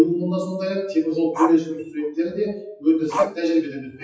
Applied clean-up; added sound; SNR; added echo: classical method WPE with log-MMSE.